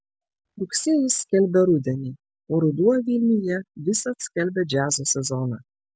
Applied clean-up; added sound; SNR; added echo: none; none; none; none.